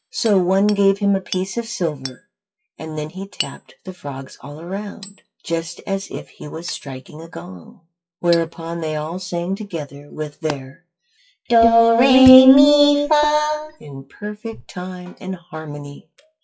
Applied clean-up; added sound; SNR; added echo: classical method WPE with log-MMSE.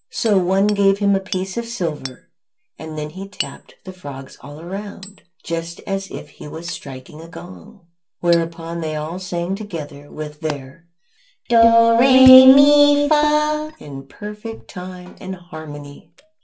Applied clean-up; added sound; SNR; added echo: none; Hammer; 20 dB; reverberation time 0.2 s.